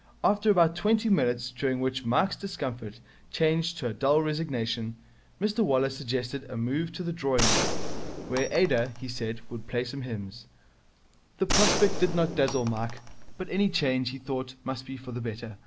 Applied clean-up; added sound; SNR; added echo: none; Gunshot, gunfire; 1 dB; none.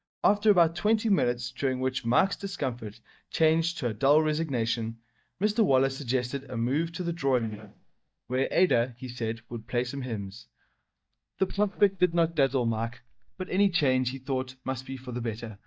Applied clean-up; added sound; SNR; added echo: neural mask model DeepFilterNet 3.